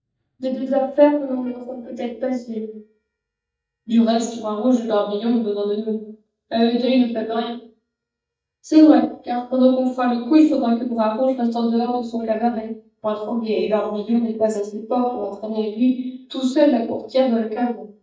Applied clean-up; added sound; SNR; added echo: neural mask model DeepFilterNet 3.